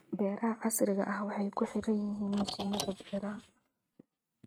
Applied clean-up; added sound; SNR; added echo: neural mask model RNNoise.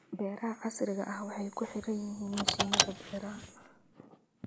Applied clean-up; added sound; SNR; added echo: none; Car; -2 dB; none.